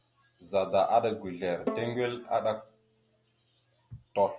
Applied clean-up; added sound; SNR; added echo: none; Bowed string instrument; 11 dB; none.